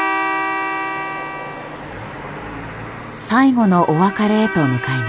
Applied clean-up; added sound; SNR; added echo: none; none; none; none.